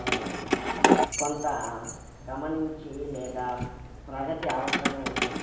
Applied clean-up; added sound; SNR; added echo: none; Keys jangling; -4 dB; reverberation time 0.9 s.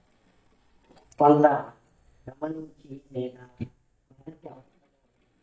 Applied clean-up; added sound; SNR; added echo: neural mask model DeepFilterNet 3.